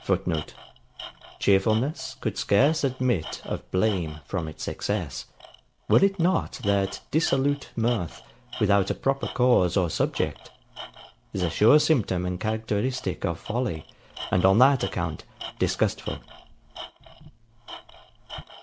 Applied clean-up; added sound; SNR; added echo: none; Tools; 17 dB; none.